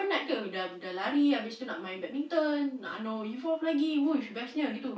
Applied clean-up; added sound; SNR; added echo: neural mask model Resemble Enhance denoiser.